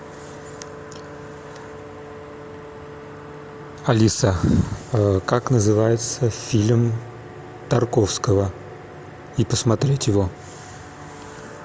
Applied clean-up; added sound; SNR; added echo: none; none; none; none.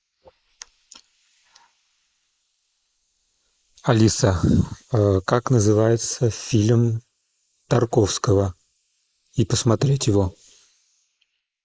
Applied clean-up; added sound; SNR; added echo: neural mask model Resemble Enhance denoiser.